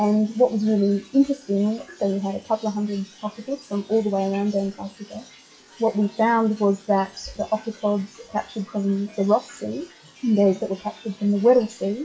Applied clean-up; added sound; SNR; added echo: classical method WPE with log-MMSE.